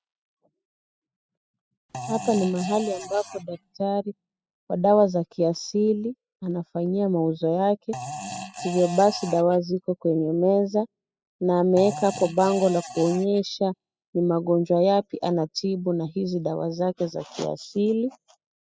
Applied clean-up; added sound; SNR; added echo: classical method spectral subtraction.